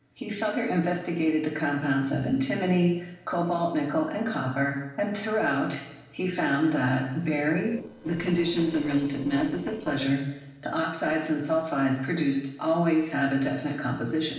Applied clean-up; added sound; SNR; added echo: neural separator model SepFormer DNS4.